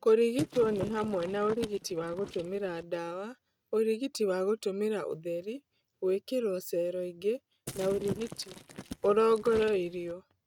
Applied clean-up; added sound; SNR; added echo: neural mask model RNNoise.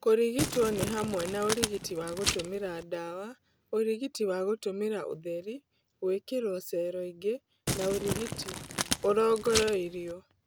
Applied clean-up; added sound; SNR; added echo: none; Crumpling, crinkling; 4 dB; none.